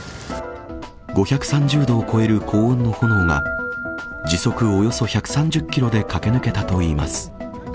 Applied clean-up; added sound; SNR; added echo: none; Keyboard (musical); 13 dB; none.